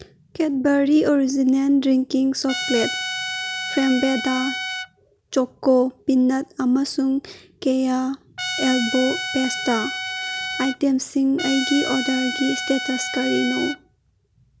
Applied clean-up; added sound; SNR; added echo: none; Trumpet; 6 dB; none.